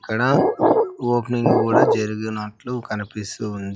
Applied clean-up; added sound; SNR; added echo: classical method log-MMSE.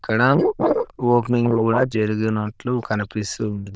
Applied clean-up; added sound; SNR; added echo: neural diffusion model UNIVERSE++.